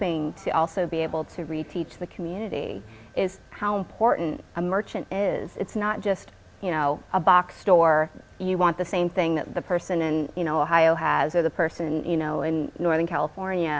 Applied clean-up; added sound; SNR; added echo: none; none; none; none.